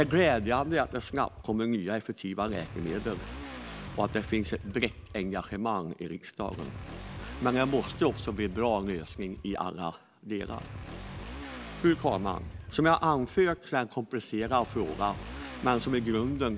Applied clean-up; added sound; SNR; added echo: none; Motorcycle / Accelerating, revving, vroom; 12 dB; none.